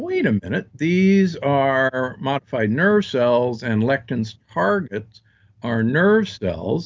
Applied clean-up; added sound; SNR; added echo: none; none; none; none.